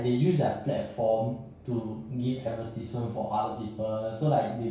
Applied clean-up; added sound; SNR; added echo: none; none; none; reverberation time 0.6 s.